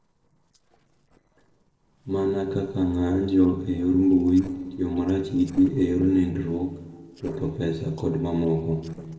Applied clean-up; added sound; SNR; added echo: neural separator model SepFormer DNS4.